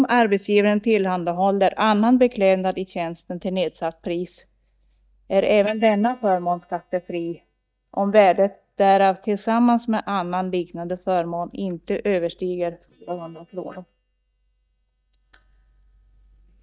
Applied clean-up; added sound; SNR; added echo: neural mask model DeepFilterNet 3.